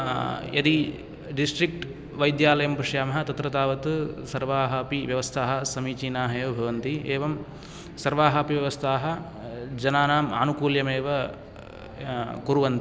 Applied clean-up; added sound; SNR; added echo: none; none; none; none.